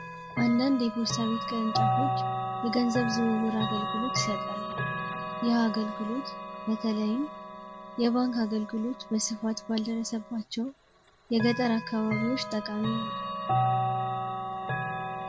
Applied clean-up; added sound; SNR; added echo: none; Chime / Clock; 3 dB; none.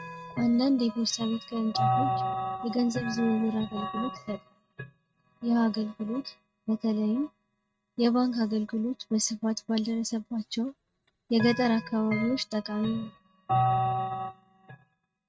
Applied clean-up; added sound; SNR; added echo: neural mask model RNNoise.